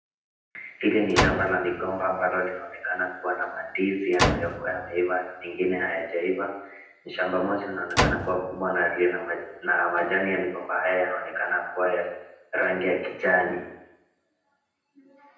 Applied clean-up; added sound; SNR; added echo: none; Slam; 3 dB; reverberation time 0.9 s.